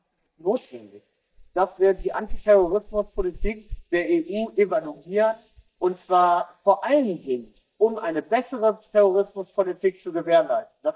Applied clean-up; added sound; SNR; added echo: neural mask model DeepFilterNet 3.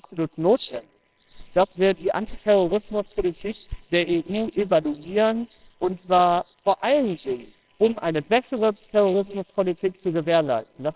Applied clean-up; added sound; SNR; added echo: neural separator model SepFormer WHAMR!.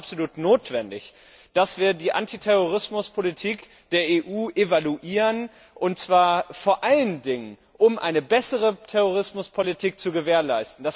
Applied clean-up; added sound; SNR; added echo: none; none; none; none.